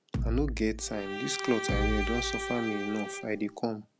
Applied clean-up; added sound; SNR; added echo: none; Bass drum + Bowed string instrument; 1 dB; none.